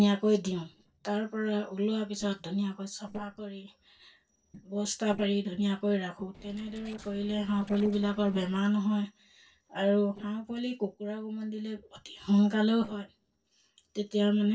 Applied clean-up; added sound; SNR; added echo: neural separator model SepFormer DNS4.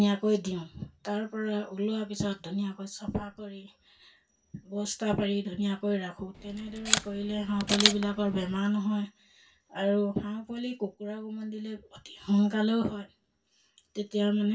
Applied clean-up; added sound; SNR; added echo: none; Camera; 1 dB; reverberation time 0.2 s.